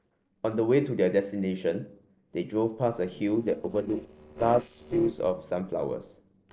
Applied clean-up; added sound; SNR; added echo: neural separator model SepFormer DNS4.